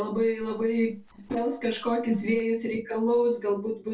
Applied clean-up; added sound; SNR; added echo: neural separator model SepFormer DNS4.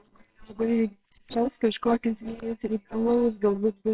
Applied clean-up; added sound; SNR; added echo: neural separator model SepFormer WHAMR!.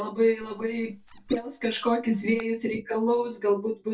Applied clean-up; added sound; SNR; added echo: neural mask model DeepFilterNet 3.